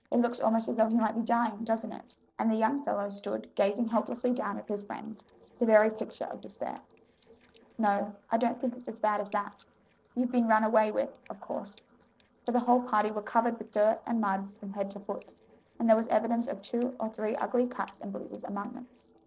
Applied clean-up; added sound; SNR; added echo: neural separator model SepFormer DNS4.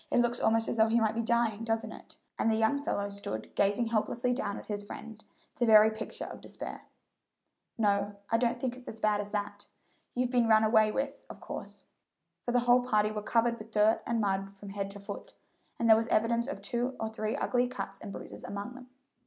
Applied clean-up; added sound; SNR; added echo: none; none; none; none.